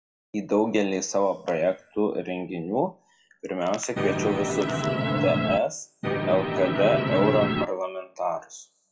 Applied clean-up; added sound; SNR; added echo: classical method WPE with log-MMSE.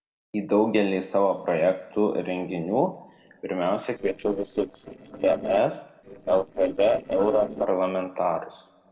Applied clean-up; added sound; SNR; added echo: neural separator model SepFormer DNS4.